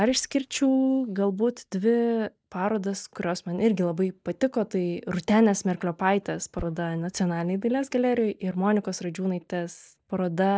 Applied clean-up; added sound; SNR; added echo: neural mask model DeepFilterNet 3.